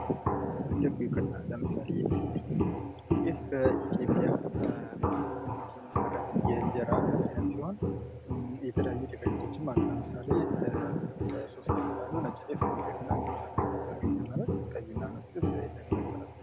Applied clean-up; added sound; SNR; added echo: none; Walk, footsteps; -2 dB; none.